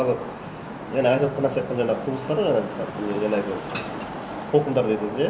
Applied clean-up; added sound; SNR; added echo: none; Traffic noise, roadway noise; 10 dB; none.